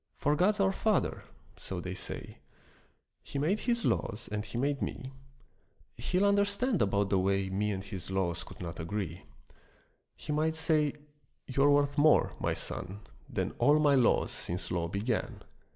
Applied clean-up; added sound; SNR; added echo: none; none; none; none.